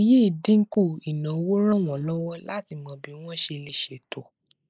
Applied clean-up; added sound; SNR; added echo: neural mask model Resemble Enhance denoiser.